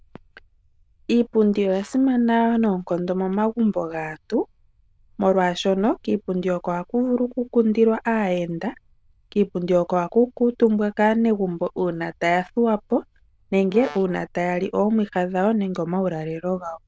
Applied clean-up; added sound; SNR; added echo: neural diffusion model UNIVERSE++.